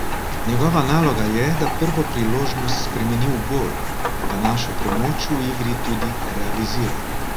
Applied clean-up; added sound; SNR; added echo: none; Rain; 0 dB; none.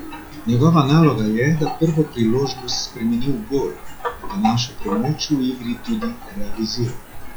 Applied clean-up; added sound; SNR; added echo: classical method log-MMSE.